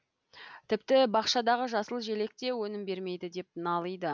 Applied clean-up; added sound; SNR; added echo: none; none; none; none.